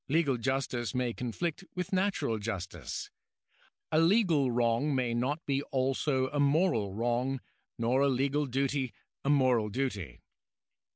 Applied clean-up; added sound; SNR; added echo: none; none; none; none.